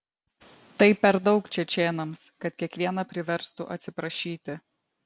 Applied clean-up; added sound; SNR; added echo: none; none; none; none.